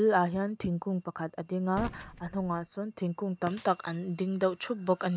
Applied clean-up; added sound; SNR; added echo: none; Gunshot, gunfire; 17 dB; none.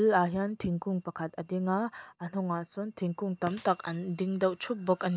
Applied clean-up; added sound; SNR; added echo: none; none; none; none.